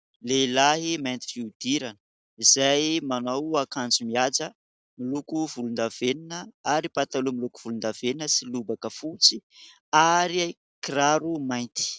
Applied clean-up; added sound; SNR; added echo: none; none; none; none.